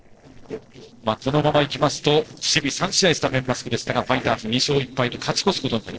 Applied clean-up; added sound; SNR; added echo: neural separator model SepFormer DNS4.